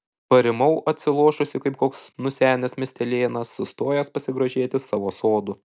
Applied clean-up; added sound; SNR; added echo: none; none; none; none.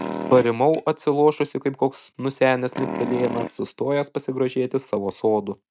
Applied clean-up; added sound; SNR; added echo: neural mask model RNNoise.